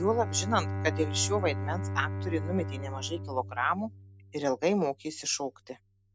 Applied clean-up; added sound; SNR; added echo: none; Bowed string instrument; 5 dB; none.